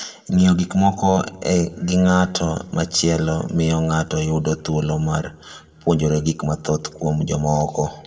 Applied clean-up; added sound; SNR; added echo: none; none; none; reverberation time 1.1 s.